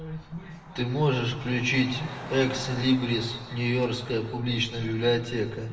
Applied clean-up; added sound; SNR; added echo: none; Car passing by; 17 dB; reverberation time 1.2 s.